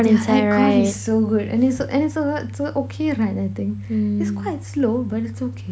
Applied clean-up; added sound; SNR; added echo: none; none; none; none.